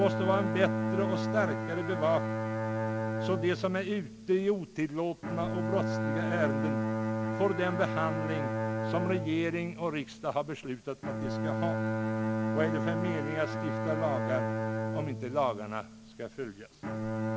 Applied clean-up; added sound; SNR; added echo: none; Bowed string instrument; 0 dB; none.